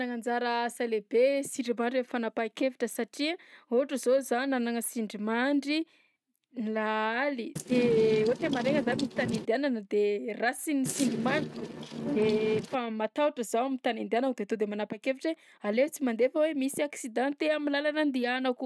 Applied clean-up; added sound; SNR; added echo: neural mask model RNNoise.